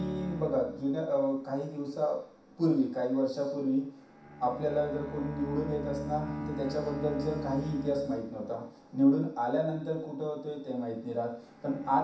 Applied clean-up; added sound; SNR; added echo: none; Bowed string instrument; 11 dB; reverberation time 0.7 s.